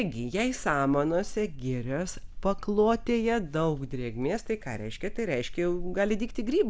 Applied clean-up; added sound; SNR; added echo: none; none; none; none.